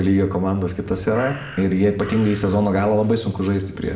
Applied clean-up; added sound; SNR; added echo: none; Crow; 19 dB; reverberation time 0.7 s.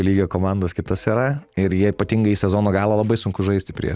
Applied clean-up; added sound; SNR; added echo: none; none; none; none.